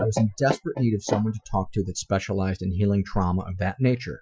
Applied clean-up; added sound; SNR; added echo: classical method Wiener filter.